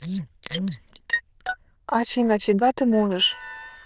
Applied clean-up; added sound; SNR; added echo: neural diffusion model UNIVERSE++.